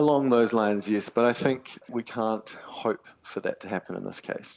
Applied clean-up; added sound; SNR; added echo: none; none; none; none.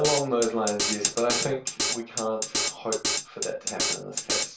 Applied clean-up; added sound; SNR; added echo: none; Drum kit; 0 dB; reverberation time 0.3 s.